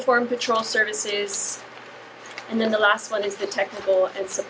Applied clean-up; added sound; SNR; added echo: none; none; none; none.